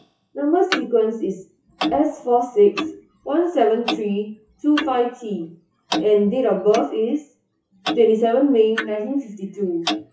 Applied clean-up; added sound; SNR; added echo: classical method WPE with log-MMSE.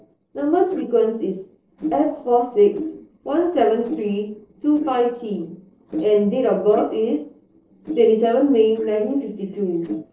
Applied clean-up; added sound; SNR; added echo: neural separator model SepFormer DNS4.